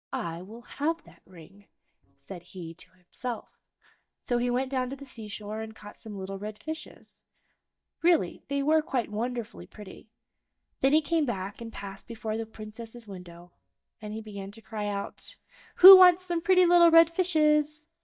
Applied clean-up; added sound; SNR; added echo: neural mask model DeepFilterNet 3.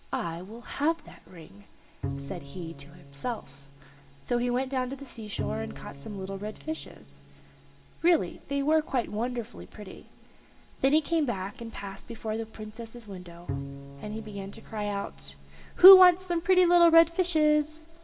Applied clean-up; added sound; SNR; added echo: none; Bowed string instrument; 13 dB; reverberation time 0.4 s.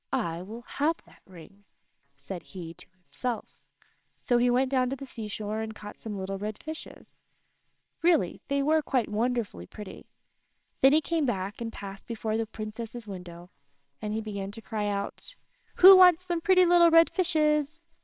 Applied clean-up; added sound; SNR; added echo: neural separator model SepFormer WHAMR!.